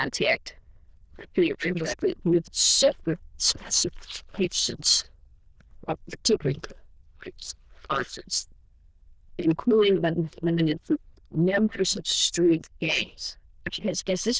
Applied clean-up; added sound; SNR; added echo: neural diffusion model UNIVERSE++.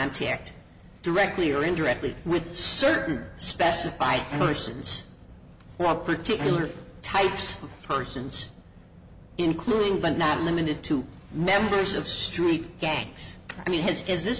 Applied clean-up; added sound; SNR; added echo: none; Bowed string instrument; 9 dB; none.